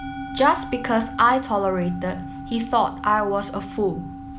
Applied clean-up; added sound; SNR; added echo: none; Musical instrument; 12 dB; none.